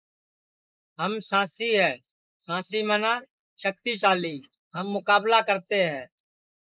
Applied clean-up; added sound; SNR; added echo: neural mask model Resemble Enhance denoiser.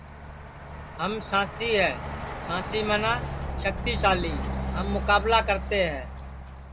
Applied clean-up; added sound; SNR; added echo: none; Truck; 5 dB; none.